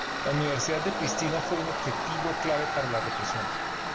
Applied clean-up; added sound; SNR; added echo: none; Tools; -1 dB; none.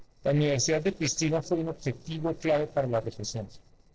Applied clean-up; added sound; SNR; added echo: neural separator model SepFormer DNS4.